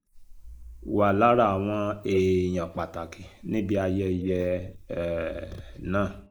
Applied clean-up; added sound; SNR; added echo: neural mask model Resemble Enhance denoiser.